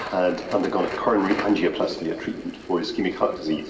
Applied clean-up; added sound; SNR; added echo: none; Crackle; 14 dB; reverberation time 2.2 s.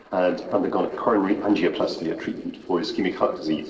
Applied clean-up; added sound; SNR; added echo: neural separator model SepFormer DNS4.